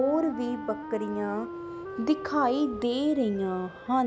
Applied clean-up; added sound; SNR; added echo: none; Wind instrument, woodwind instrument; 11 dB; none.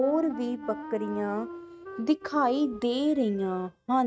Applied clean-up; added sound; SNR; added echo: neural mask model RNNoise.